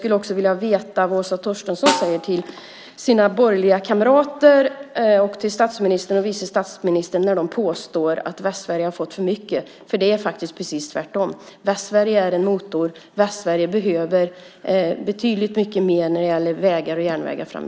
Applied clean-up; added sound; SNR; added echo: none; Snare drum; 9 dB; none.